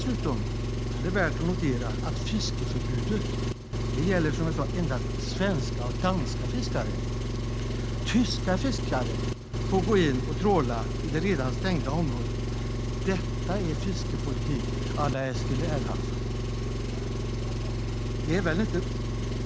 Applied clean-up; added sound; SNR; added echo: none; Engine; -2 dB; none.